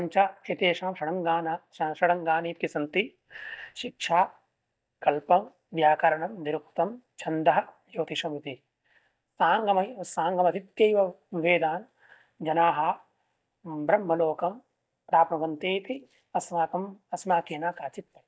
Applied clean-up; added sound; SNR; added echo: neural mask model DeepFilterNet 3.